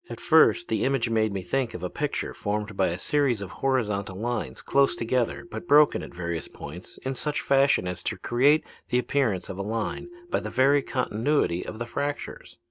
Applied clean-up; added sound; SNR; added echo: neural mask model DeepFilterNet 3.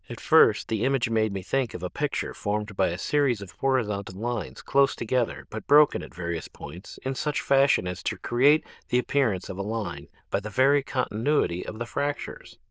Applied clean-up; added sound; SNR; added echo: neural diffusion model UNIVERSE++.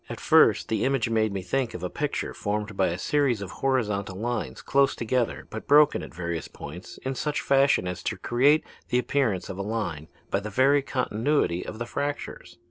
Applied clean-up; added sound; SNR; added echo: neural separator model SepFormer DNS4.